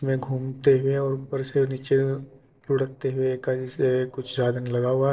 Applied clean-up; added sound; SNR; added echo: neural separator model SepFormer DNS4.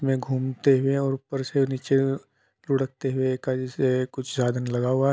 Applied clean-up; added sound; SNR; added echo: none; none; none; none.